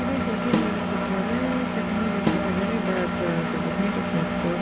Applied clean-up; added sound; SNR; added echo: none; Engine + Snare drum; -3 dB; none.